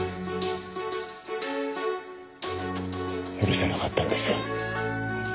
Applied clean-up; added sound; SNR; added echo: none; none; none; none.